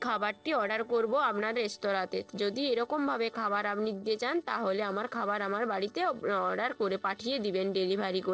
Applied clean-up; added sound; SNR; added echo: neural separator model SepFormer DNS4.